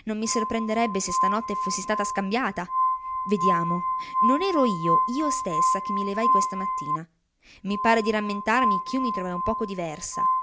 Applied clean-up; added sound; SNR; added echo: none; Glass; -1 dB; none.